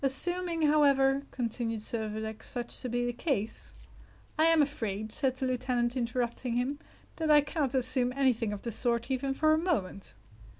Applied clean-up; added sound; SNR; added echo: none; none; none; none.